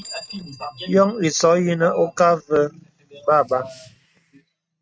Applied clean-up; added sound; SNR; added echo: neural mask model RNNoise.